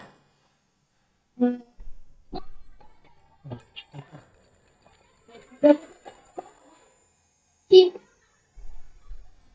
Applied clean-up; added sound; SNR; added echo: neural mask model DeepFilterNet 3.